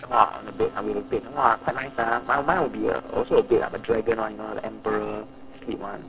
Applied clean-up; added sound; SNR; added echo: neural separator model SepFormer DNS4.